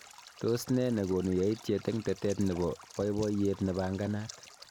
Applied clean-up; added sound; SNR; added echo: none; Stream; 20 dB; none.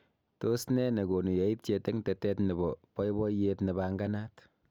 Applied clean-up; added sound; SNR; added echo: none; none; none; none.